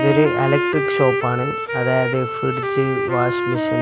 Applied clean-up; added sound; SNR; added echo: none; Wind instrument, woodwind instrument; 1 dB; none.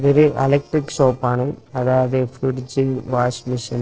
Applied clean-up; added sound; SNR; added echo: neural separator model SepFormer DNS4.